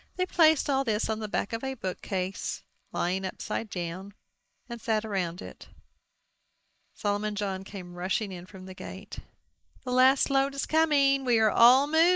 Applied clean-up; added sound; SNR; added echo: neural mask model Resemble Enhance denoiser.